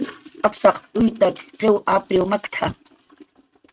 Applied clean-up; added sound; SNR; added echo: neural mask model RNNoise.